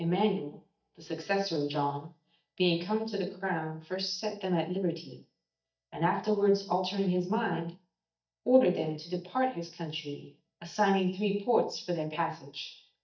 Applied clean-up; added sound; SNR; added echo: neural mask model DeepFilterNet 3.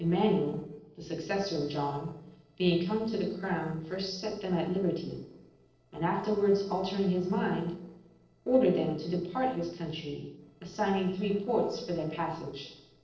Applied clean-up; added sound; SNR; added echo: neural separator model SepFormer DNS4.